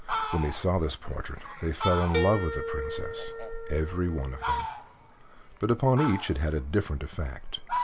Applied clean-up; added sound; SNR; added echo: none; Harp + Fowl; 5 dB; none.